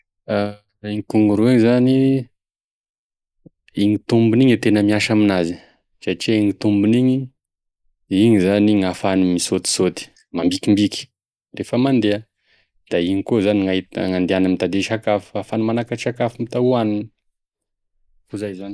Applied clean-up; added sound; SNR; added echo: neural mask model Resemble Enhance denoiser.